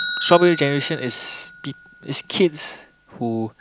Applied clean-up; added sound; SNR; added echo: none; Bell; 12 dB; none.